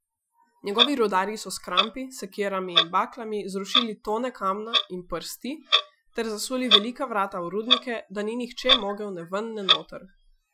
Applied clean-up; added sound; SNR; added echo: classical method Wiener filter.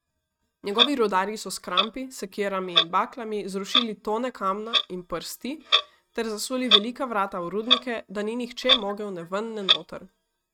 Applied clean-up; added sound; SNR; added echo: neural mask model RNNoise.